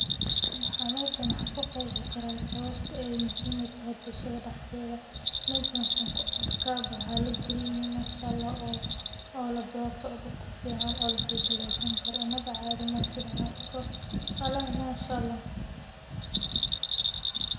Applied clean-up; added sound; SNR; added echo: none; Bell; -1 dB; reverberation time 1.0 s.